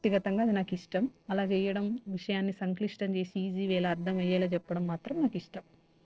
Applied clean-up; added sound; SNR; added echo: neural separator model SepFormer DNS4.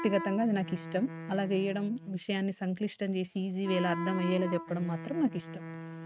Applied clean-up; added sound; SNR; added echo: neural mask model RNNoise.